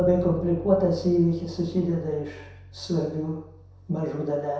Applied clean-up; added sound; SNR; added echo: none; Bass guitar; 17 dB; reverberation time 0.7 s.